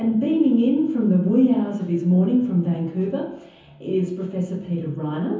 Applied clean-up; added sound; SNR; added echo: none; none; none; reverberation time 0.7 s.